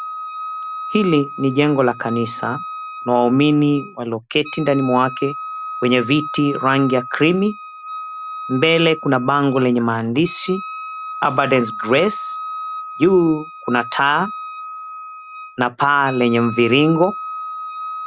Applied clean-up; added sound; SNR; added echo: none; Wind instrument, woodwind instrument; 11 dB; none.